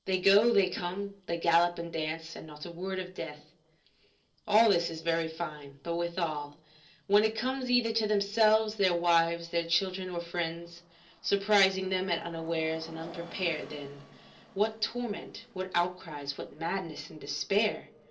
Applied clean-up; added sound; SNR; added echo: neural separator model SepFormer DNS4.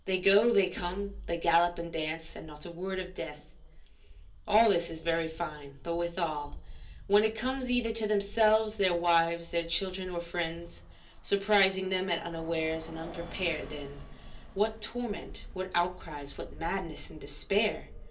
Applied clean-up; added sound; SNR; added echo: none; Bus; 15 dB; reverberation time 0.3 s.